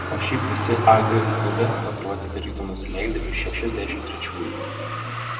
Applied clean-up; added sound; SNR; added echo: none; Motor vehicle (road); 2 dB; reverberation time 2.1 s.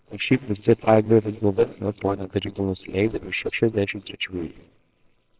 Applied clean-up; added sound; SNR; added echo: neural separator model SepFormer WHAMR!.